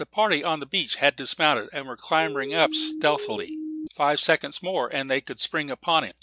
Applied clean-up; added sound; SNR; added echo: none; Siren; 8 dB; none.